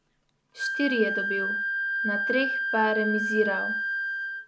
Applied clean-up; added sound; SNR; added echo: none; Wind instrument, woodwind instrument; -1 dB; none.